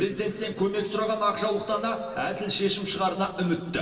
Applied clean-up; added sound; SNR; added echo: none; Subway, metro, underground; 14 dB; reverberation time 2.3 s.